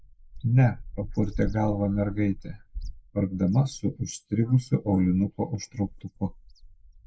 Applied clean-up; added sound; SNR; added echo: neural mask model Resemble Enhance denoiser.